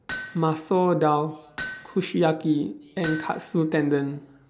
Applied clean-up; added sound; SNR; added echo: none; Hammer; 15 dB; none.